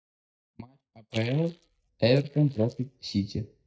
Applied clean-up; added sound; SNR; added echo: neural mask model DeepFilterNet 3.